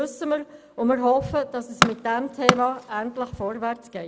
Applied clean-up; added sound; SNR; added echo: none; Tools; 1 dB; none.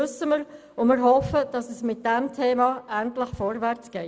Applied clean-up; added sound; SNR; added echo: none; none; none; none.